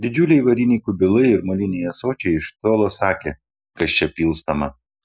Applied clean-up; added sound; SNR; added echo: none; none; none; none.